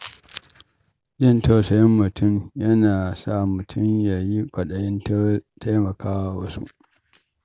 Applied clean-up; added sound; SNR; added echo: none; none; none; none.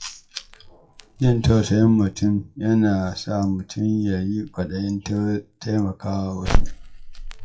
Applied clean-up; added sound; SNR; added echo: classical method WPE with log-MMSE.